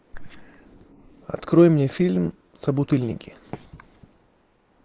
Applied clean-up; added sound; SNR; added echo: neural mask model Resemble Enhance denoiser.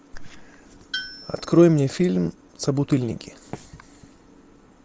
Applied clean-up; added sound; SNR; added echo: none; Tools; 17 dB; none.